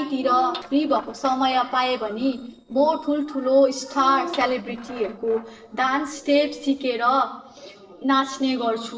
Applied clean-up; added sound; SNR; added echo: neural separator model SepFormer DNS4.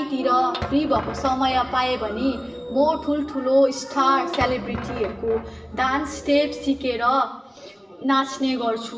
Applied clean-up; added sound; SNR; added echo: none; Squeak / Thump, thud; 11 dB; reverberation time 0.9 s.